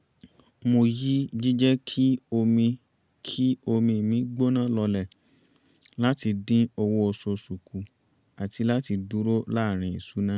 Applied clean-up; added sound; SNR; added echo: none; none; none; none.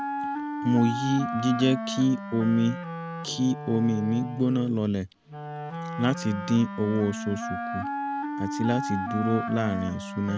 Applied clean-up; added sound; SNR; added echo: none; Wind instrument, woodwind instrument; 6 dB; none.